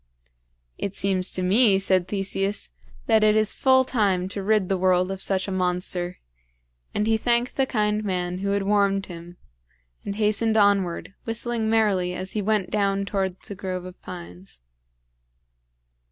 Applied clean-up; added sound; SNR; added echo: none; none; none; none.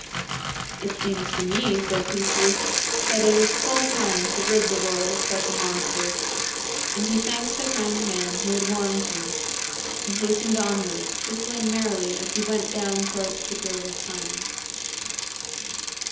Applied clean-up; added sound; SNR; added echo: none; Bicycle; -1 dB; reverberation time 1.2 s.